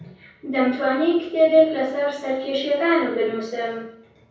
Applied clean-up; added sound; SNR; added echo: none; none; none; reverberation time 0.6 s.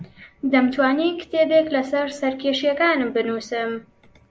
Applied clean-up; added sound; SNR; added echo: none; none; none; none.